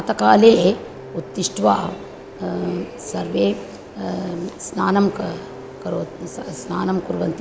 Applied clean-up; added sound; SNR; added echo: none; Bowed string instrument; 20 dB; none.